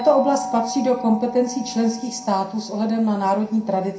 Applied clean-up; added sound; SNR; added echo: none; Doorbell; 12 dB; reverberation time 0.5 s.